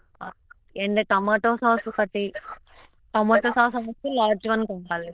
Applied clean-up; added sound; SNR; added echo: neural diffusion model UNIVERSE++.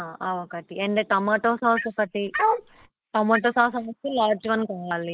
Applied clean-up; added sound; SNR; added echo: neural mask model Resemble Enhance denoiser.